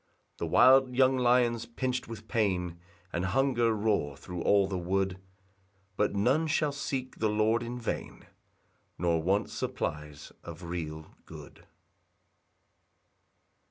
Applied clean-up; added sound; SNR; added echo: none; none; none; none.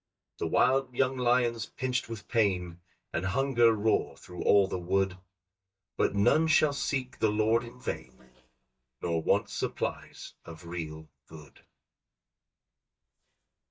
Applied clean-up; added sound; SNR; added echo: neural mask model DeepFilterNet 3.